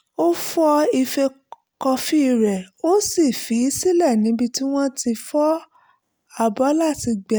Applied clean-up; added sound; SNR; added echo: none; none; none; none.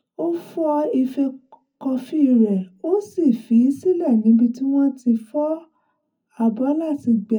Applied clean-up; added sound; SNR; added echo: none; none; none; reverberation time 0.4 s.